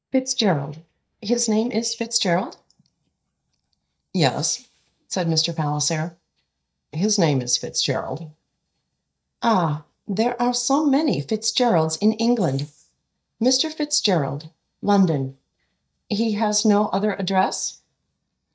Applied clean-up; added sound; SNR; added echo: neural mask model DeepFilterNet 3.